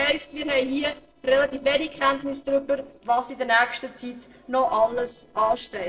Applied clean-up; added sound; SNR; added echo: neural separator model SepFormer DNS4.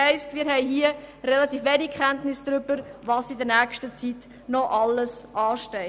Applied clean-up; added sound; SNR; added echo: none; none; none; none.